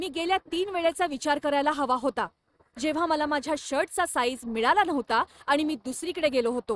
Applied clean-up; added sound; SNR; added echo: neural mask model RNNoise.